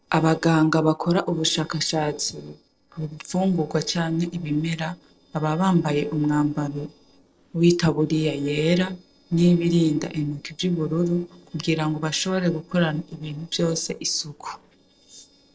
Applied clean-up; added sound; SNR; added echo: neural separator model SepFormer DNS4.